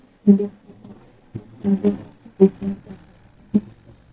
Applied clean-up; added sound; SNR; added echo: neural mask model DeepFilterNet 3.